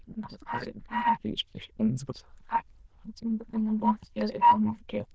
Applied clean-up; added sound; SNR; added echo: neural diffusion model UNIVERSE++.